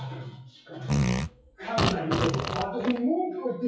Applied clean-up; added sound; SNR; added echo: classical method WPE with log-MMSE.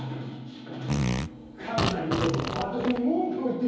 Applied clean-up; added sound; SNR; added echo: none; Fart; 1 dB; reverberation time 2.2 s.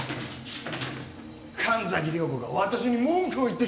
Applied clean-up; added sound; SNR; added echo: none; none; none; none.